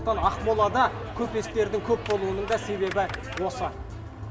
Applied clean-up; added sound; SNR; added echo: none; Clapping; 12 dB; reverberation time 2.8 s.